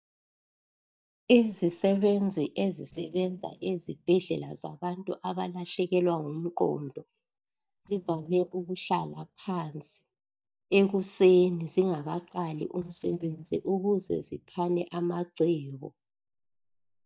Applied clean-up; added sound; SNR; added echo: neural mask model DeepFilterNet 3.